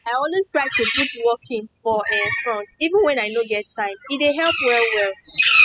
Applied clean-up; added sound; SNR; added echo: classical method spectral subtraction.